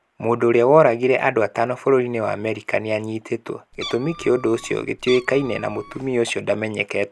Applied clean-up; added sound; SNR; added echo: none; Meow; 17 dB; none.